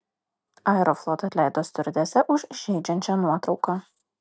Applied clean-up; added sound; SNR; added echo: none; none; none; none.